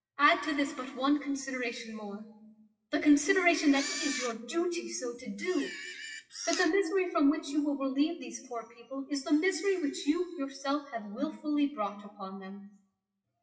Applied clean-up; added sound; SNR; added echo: classical method WPE with log-MMSE.